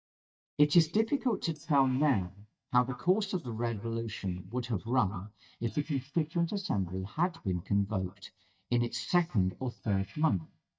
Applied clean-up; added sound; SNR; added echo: neural mask model DeepFilterNet 3.